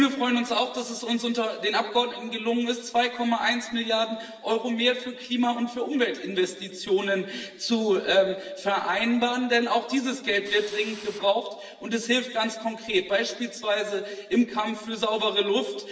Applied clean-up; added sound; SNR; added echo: none; Drill; 19 dB; reverberation time 1.4 s.